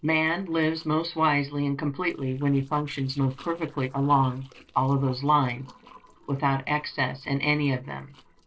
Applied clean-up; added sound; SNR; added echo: neural separator model SepFormer DNS4.